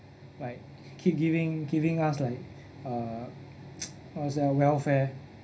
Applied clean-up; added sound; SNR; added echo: none; none; none; reverberation time 0.5 s.